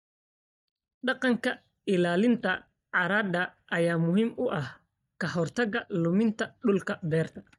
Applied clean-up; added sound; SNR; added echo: neural mask model DeepFilterNet 3.